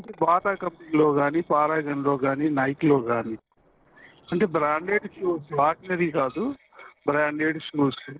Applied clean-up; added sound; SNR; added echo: neural separator model SepFormer DNS4.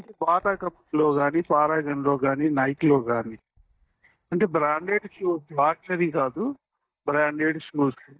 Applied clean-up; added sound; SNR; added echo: neural mask model DeepFilterNet 3.